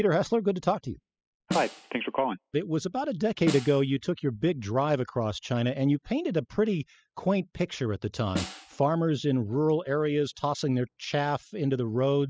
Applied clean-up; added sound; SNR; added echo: classical method spectral subtraction.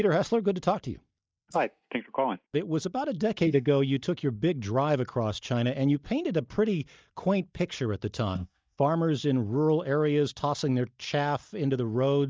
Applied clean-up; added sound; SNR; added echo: neural mask model DeepFilterNet 3.